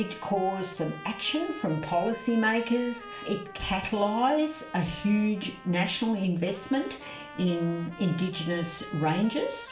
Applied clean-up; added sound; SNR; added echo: none; Trumpet; 16 dB; reverberation time 0.4 s.